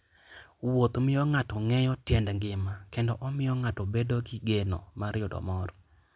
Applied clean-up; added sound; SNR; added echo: none; none; none; none.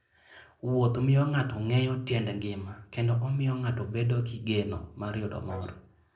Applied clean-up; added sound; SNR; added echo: neural separator model SepFormer DNS4.